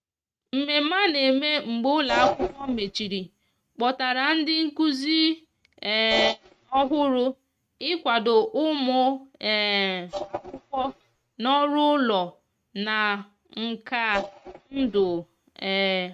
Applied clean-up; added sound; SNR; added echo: neural mask model RNNoise.